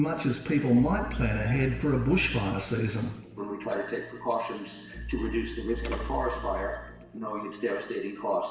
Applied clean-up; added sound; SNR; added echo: none; none; none; reverberation time 1.0 s.